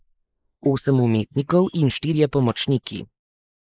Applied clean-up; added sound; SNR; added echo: neural mask model Resemble Enhance denoiser.